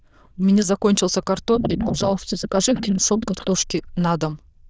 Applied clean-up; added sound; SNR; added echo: neural diffusion model UNIVERSE++.